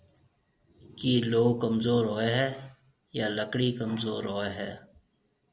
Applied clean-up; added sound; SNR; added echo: none; none; none; none.